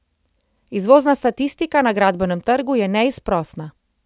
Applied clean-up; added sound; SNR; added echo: none; none; none; none.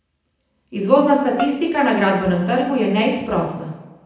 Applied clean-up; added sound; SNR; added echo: none; Bowed string instrument; 14 dB; reverberation time 0.9 s.